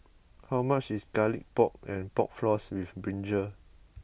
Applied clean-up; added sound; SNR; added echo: none; none; none; none.